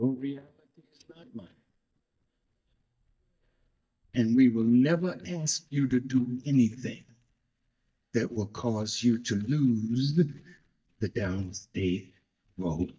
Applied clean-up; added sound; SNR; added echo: neural mask model DeepFilterNet 3.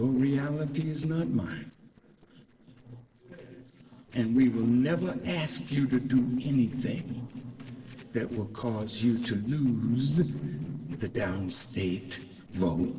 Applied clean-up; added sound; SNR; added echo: neural separator model SepFormer DNS4.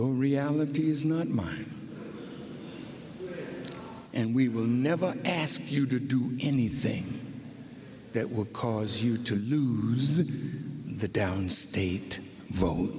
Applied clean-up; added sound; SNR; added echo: none; none; none; none.